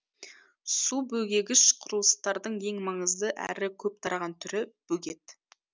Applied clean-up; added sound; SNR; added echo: none; none; none; none.